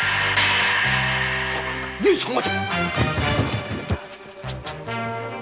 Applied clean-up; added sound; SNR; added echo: none; none; none; none.